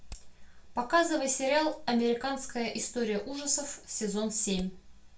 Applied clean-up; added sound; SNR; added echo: none; Hammer; 16 dB; reverberation time 0.3 s.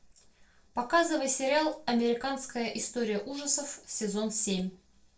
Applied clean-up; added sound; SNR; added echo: neural separator model SepFormer DNS4.